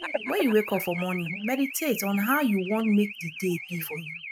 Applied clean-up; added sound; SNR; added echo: neural mask model Resemble Enhance denoiser.